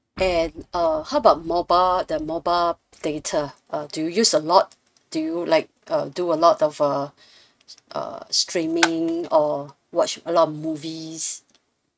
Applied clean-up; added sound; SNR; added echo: neural mask model RNNoise.